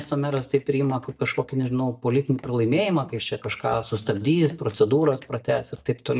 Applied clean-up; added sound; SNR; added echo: neural mask model DeepFilterNet 3.